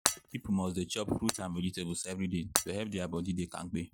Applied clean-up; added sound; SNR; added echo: neural mask model RNNoise.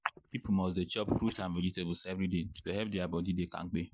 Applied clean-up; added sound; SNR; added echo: neural mask model Resemble Enhance denoiser.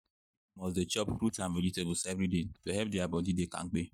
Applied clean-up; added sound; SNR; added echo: neural mask model DeepFilterNet 3.